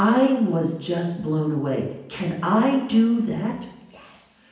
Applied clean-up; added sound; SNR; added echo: none; none; none; reverberation time 0.9 s.